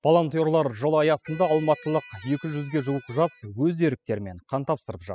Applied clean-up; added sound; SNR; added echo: classical method spectral subtraction.